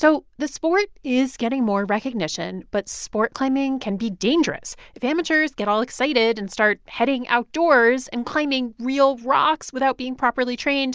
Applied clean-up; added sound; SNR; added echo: none; none; none; none.